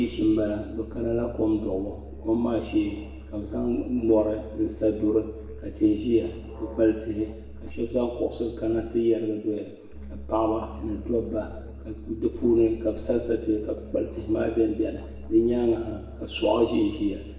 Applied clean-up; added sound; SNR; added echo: none; Musical instrument; 14 dB; reverberation time 1.2 s.